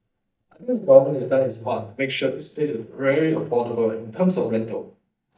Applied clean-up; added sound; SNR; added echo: neural mask model DeepFilterNet 3.